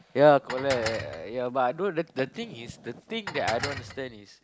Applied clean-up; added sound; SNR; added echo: none; Dishes, pots, and pans; 9 dB; none.